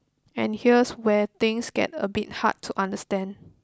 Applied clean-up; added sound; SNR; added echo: none; none; none; none.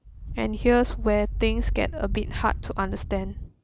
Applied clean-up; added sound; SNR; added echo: none; Thunder / Wind; 3 dB; none.